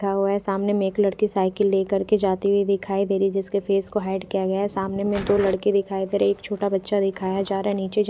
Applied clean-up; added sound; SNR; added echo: none; none; none; none.